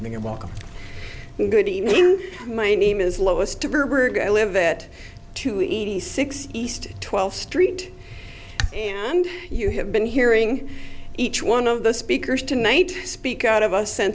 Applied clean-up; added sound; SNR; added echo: none; none; none; none.